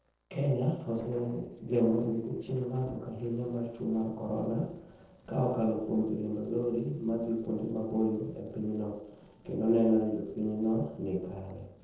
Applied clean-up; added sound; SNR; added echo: neural separator model SepFormer DNS4.